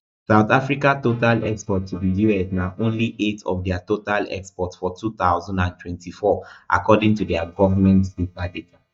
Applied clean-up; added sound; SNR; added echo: neural mask model DeepFilterNet 3.